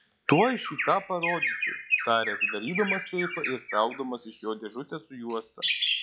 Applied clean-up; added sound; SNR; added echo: classical method log-MMSE.